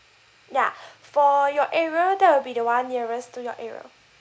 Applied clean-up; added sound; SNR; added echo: none; none; none; none.